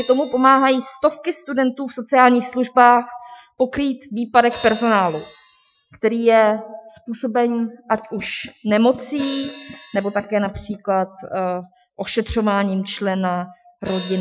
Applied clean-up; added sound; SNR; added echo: classical method Wiener filter.